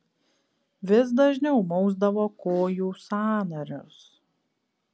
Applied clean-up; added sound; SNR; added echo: none; none; none; none.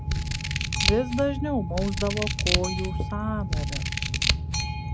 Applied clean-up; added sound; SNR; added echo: none; Scissors + Boat, Water vehicle; -3 dB; none.